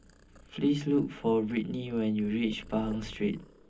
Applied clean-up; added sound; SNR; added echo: none; Purr; 20 dB; reverberation time 0.4 s.